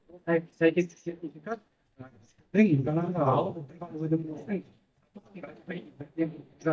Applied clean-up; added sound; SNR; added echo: neural mask model DeepFilterNet 3.